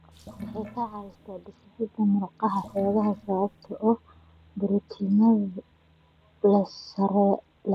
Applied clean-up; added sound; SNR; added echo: none; Sink (filling or washing) / Water; 16 dB; none.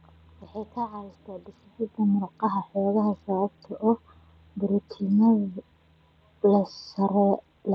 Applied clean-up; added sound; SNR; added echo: none; none; none; none.